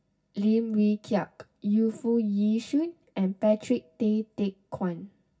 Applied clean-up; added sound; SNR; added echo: none; none; none; reverberation time 0.4 s.